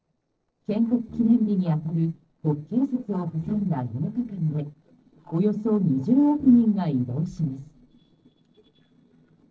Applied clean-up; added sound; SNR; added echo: neural separator model SepFormer DNS4.